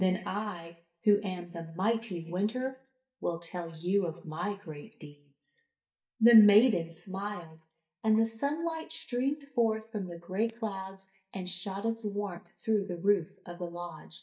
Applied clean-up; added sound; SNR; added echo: neural mask model DeepFilterNet 3.